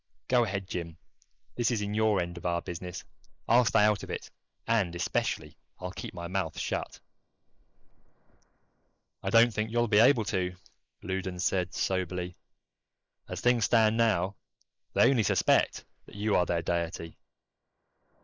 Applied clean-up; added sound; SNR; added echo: neural mask model Resemble Enhance denoiser.